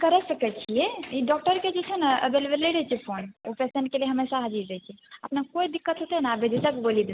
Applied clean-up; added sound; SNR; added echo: none; none; none; none.